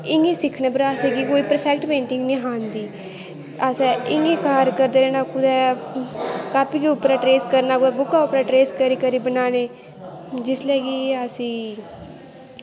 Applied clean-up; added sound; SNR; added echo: none; none; none; none.